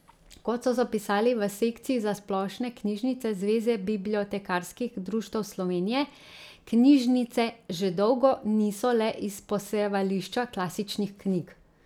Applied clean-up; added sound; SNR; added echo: none; none; none; none.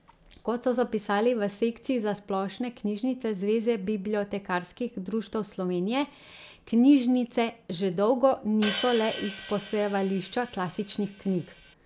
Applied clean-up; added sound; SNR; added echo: none; Hi-hat; 5 dB; none.